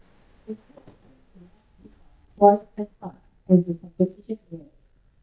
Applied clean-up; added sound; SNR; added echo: neural mask model DeepFilterNet 3.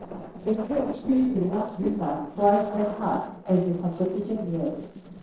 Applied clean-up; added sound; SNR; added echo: neural separator model SepFormer DNS4.